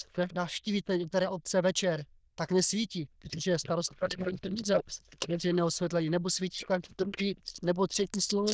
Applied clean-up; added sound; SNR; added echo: neural diffusion model UNIVERSE++.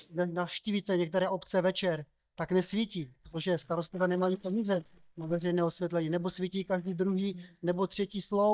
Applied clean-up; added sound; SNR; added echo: neural mask model DeepFilterNet 3.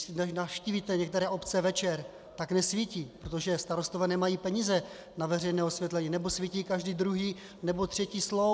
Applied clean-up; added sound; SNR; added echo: none; none; none; none.